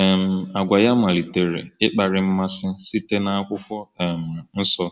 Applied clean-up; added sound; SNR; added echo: none; none; none; none.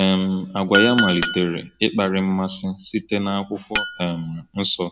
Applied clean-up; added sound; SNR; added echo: none; Chink, clink; 7 dB; none.